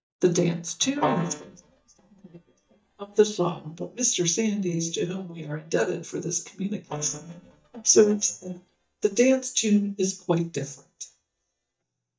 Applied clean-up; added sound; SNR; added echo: neural mask model DeepFilterNet 3.